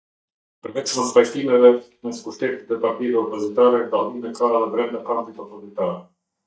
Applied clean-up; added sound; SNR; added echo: neural mask model DeepFilterNet 3.